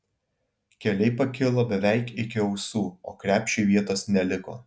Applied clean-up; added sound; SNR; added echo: none; none; none; none.